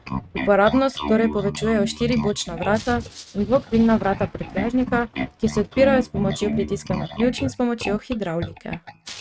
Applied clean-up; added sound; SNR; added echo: neural mask model RNNoise.